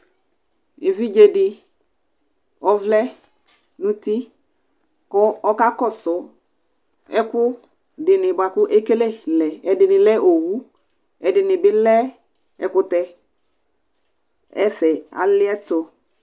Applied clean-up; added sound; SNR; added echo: none; none; none; none.